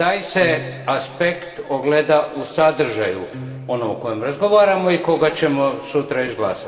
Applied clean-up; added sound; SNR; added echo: none; Acoustic guitar; 20 dB; reverberation time 2.0 s.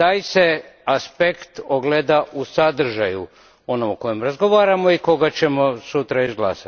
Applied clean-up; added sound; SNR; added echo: none; none; none; none.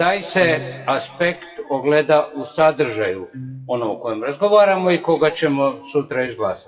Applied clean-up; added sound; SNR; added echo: classical method WPE with log-MMSE.